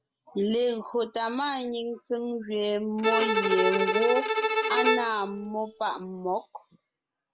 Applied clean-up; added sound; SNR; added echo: none; Bowed string instrument; -2 dB; none.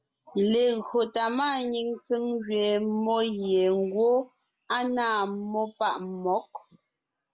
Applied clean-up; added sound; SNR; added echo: none; none; none; none.